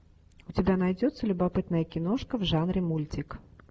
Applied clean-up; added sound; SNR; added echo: none; none; none; none.